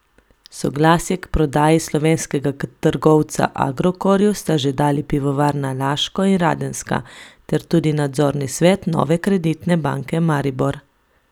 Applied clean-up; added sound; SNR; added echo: none; none; none; none.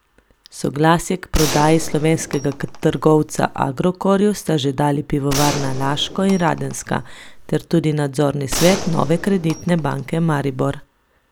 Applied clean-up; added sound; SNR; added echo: none; Gunshot, gunfire; 9 dB; none.